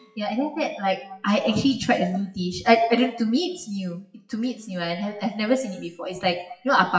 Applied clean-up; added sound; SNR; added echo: classical method WPE with log-MMSE.